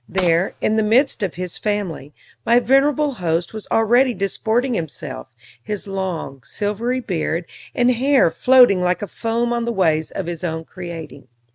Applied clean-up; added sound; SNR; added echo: neural mask model RNNoise.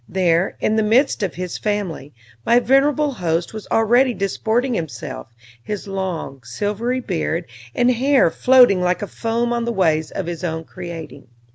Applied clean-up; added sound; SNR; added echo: none; none; none; none.